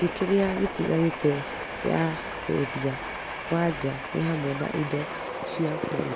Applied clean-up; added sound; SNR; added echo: none; Train; 6 dB; none.